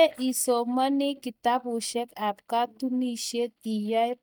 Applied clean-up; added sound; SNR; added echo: neural mask model DeepFilterNet 3.